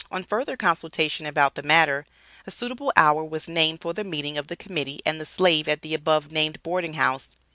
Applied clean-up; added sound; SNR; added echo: none; none; none; none.